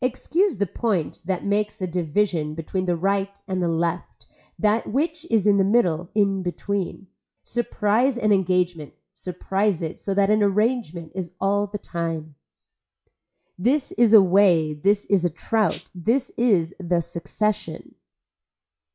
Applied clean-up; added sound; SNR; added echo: classical method log-MMSE.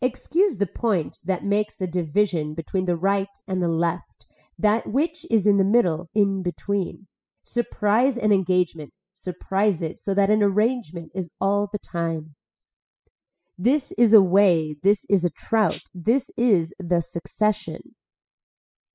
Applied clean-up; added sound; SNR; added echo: classical method spectral subtraction.